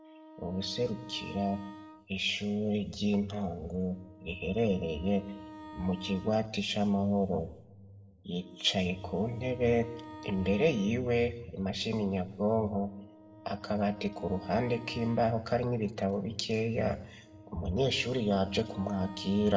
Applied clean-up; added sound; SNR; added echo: none; Wind instrument, woodwind instrument; 19 dB; reverberation time 1.2 s.